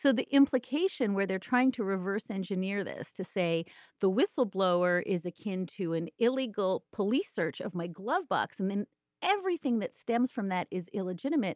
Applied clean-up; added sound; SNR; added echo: none; none; none; none.